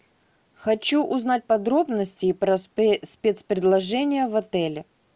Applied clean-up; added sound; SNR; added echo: none; none; none; none.